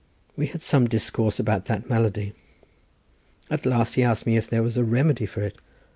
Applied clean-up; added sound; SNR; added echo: none; none; none; none.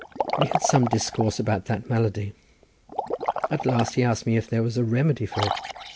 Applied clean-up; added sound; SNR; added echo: none; Liquid; 6 dB; none.